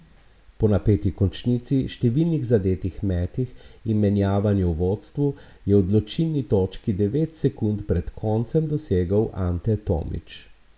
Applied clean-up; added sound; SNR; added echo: none; none; none; none.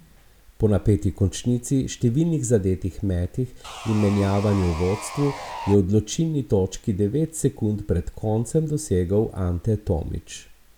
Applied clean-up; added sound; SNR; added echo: none; Sawing; 12 dB; none.